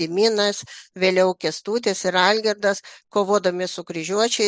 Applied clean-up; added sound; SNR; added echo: none; none; none; none.